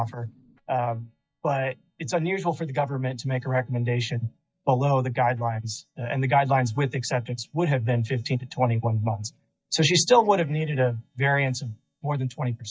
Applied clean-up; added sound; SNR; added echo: neural mask model DeepFilterNet 3.